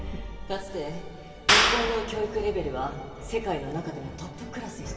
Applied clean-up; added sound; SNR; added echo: none; Clapping; -3 dB; reverberation time 2.8 s.